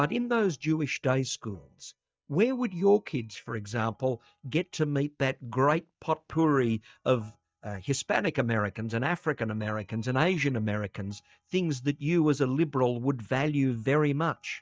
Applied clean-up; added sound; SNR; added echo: neural mask model DeepFilterNet 3.